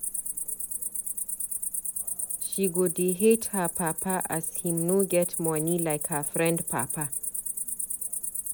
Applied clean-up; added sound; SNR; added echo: none; Cricket; 3 dB; none.